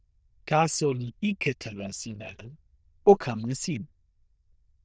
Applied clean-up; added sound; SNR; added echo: neural diffusion model UNIVERSE++.